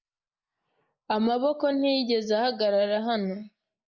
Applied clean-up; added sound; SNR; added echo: neural mask model Resemble Enhance denoiser.